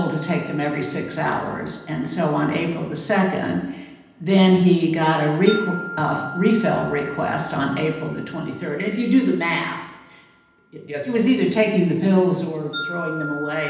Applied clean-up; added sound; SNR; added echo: none; Wind chime; 16 dB; reverberation time 0.9 s.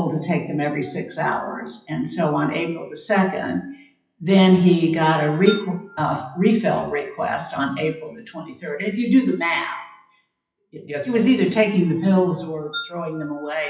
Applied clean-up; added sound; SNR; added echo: classical method WPE with log-MMSE.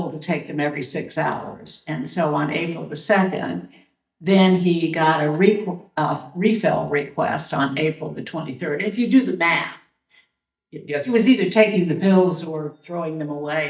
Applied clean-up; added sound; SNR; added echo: neural mask model DeepFilterNet 3.